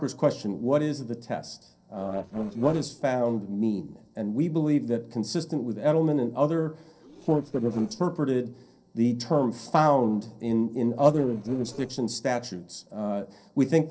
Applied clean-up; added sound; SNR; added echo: neural separator model SepFormer DNS4.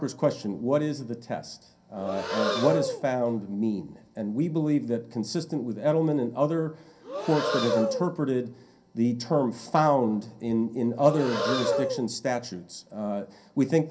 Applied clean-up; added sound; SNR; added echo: none; Breathing; 6 dB; reverberation time 0.3 s.